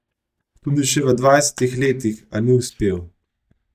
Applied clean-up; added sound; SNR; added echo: neural mask model DeepFilterNet 3.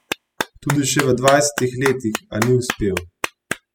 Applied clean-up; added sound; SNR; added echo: classical method spectral subtraction.